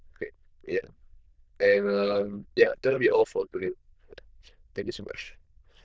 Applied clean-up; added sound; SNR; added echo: neural diffusion model UNIVERSE++.